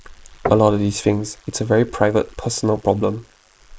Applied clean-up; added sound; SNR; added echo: neural mask model Resemble Enhance denoiser.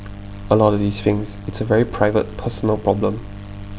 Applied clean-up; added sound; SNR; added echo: none; none; none; none.